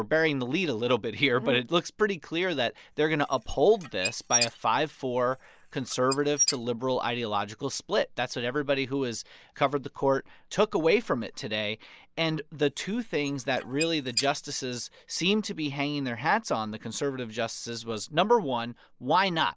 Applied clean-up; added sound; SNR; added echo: neural mask model Resemble Enhance denoiser.